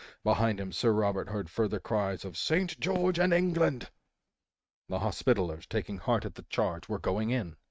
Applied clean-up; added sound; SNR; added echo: neural mask model RNNoise.